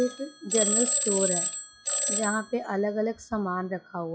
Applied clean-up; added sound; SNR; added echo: classical method log-MMSE.